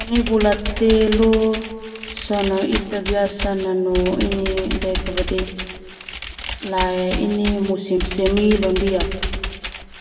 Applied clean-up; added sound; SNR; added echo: none; Computer keyboard; 6 dB; reverberation time 1.5 s.